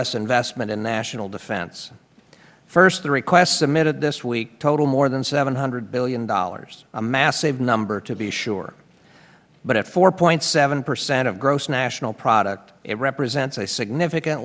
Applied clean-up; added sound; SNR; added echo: none; none; none; none.